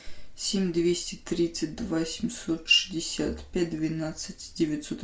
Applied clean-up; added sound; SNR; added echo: none; none; none; none.